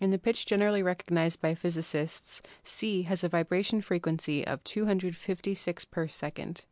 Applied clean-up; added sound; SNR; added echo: none; none; none; none.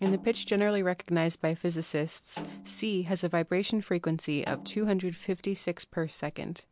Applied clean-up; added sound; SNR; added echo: none; Snare drum; 18 dB; none.